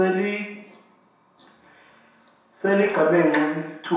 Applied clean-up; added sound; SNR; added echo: none; none; none; reverberation time 0.7 s.